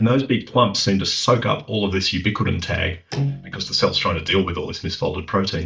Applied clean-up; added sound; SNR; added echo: neural mask model DeepFilterNet 3.